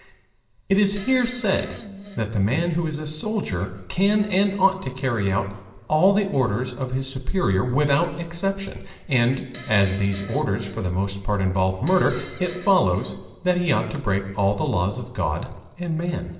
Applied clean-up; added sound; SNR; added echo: none; Fart; 17 dB; reverberation time 1.7 s.